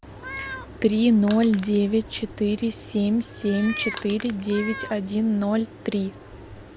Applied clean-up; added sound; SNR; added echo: none; Crushing + Meow; 16 dB; none.